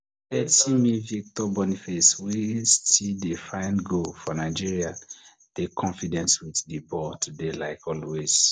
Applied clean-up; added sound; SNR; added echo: none; none; none; none.